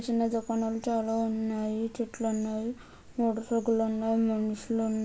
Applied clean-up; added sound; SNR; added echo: none; none; none; none.